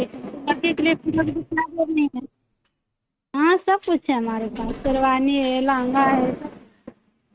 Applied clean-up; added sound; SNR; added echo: neural mask model RNNoise.